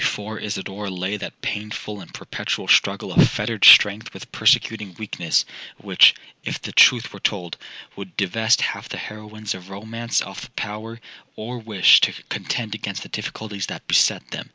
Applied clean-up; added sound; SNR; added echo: none; none; none; none.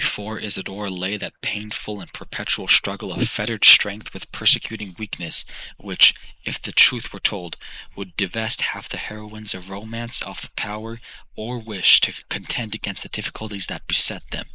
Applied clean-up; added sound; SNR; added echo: neural mask model Resemble Enhance denoiser.